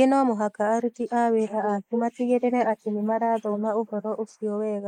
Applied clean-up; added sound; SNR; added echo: neural mask model Resemble Enhance denoiser.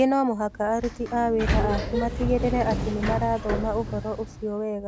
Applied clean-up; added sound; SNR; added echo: none; Sliding door; 4 dB; none.